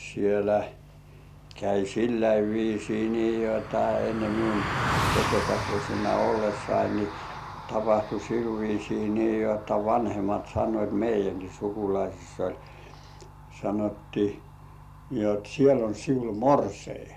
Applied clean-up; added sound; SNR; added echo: none; Car passing by; 10 dB; none.